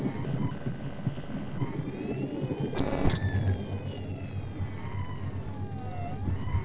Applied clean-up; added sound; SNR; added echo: neural separator model SepFormer DNS4.